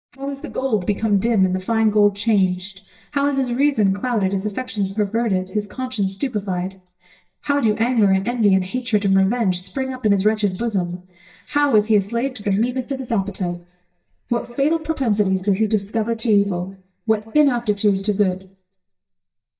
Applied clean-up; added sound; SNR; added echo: neural mask model DeepFilterNet 3.